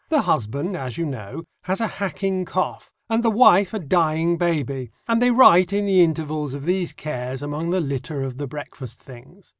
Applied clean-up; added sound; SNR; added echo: none; none; none; none.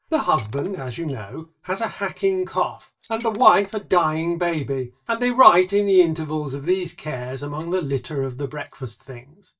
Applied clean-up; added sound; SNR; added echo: neural mask model DeepFilterNet 3.